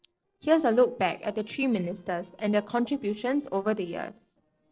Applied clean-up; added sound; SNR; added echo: neural separator model SepFormer DNS4.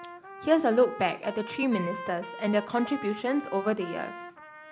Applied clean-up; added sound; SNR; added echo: none; Trumpet; 13 dB; none.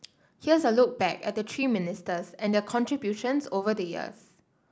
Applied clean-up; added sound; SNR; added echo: none; none; none; none.